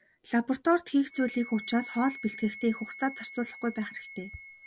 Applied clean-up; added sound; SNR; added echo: none; Wind instrument, woodwind instrument; 15 dB; none.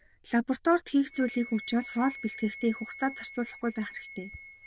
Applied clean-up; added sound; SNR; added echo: neural diffusion model UNIVERSE++.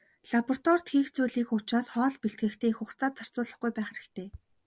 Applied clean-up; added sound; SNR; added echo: none; none; none; none.